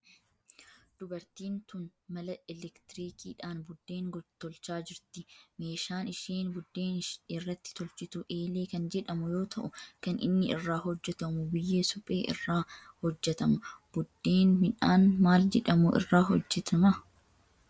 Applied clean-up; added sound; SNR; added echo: none; none; none; none.